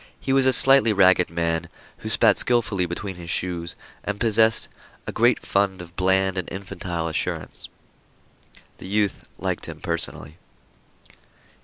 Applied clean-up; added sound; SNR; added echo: none; none; none; none.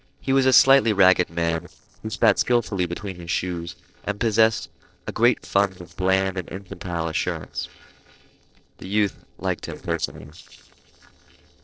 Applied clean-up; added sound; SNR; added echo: neural separator model SepFormer DNS4.